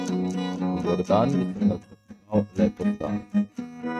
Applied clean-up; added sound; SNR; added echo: neural mask model RNNoise.